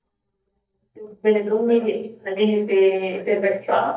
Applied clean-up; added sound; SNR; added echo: neural mask model DeepFilterNet 3.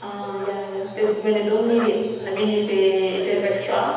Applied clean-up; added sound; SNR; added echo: none; Bark; 17 dB; reverberation time 1.1 s.